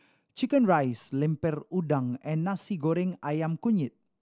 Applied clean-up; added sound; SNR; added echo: none; none; none; none.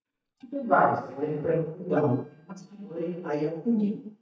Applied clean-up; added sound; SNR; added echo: neural mask model DeepFilterNet 3.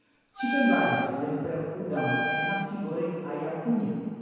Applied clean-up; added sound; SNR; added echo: none; Wind instrument, woodwind instrument; 3 dB; reverberation time 1.9 s.